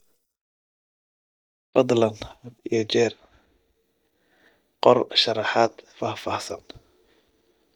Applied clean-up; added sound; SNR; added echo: neural mask model DeepFilterNet 3.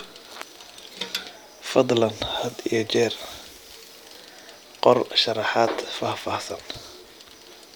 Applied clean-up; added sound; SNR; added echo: none; Bicycle; 19 dB; none.